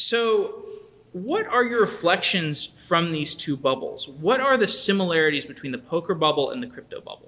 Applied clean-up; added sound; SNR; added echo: none; none; none; none.